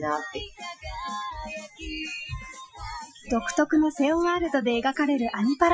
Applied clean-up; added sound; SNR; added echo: classical method Wiener filter.